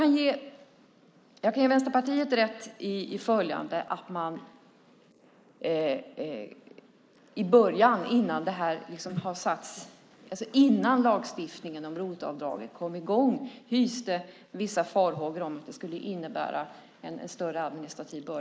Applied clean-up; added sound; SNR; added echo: neural mask model Resemble Enhance denoiser.